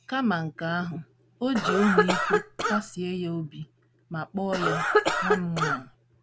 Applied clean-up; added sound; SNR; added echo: none; Cough; -4 dB; none.